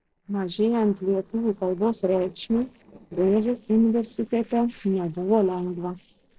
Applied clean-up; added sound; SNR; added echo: neural separator model SepFormer DNS4.